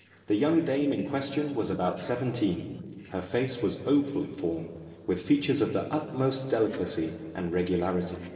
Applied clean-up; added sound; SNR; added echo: neural separator model SepFormer DNS4.